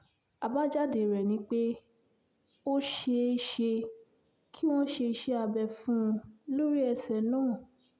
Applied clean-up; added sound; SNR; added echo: none; none; none; none.